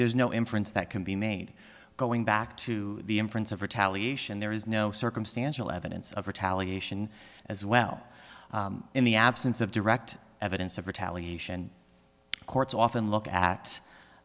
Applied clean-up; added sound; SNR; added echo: none; none; none; none.